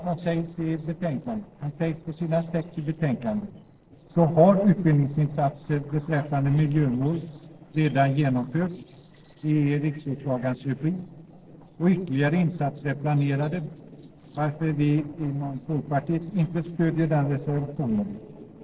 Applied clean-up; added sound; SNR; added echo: neural separator model SepFormer DNS4.